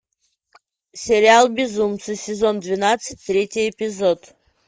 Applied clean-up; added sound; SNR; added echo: neural mask model Resemble Enhance denoiser.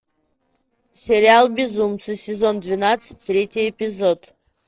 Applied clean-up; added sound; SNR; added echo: neural separator model SepFormer DNS4.